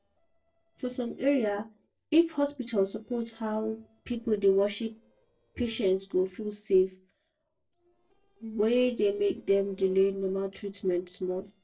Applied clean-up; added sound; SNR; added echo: neural separator model SepFormer DNS4.